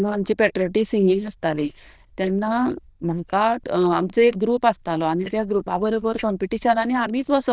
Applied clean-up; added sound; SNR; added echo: neural diffusion model UNIVERSE++.